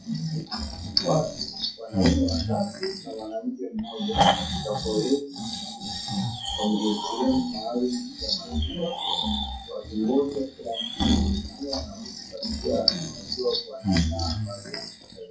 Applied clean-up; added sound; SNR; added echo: classical method WPE with log-MMSE.